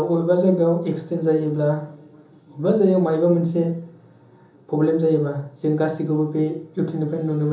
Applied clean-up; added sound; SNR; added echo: none; none; none; reverberation time 1.2 s.